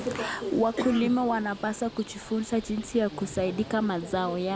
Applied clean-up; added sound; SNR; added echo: none; Bird; 18 dB; none.